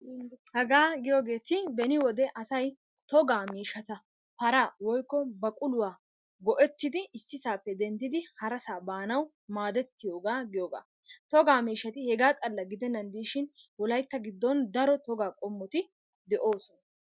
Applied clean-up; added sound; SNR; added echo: none; none; none; none.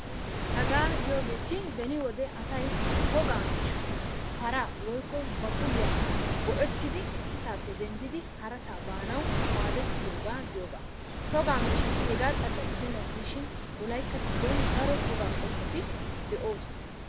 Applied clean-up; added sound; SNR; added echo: none; Waves, surf; -4 dB; none.